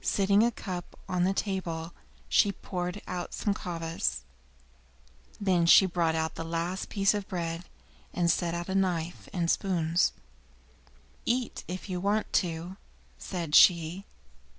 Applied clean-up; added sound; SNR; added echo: none; none; none; none.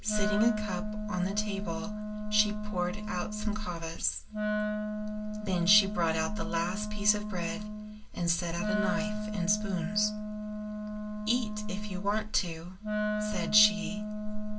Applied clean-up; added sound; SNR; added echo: none; Wind instrument, woodwind instrument; 3 dB; reverberation time 0.2 s.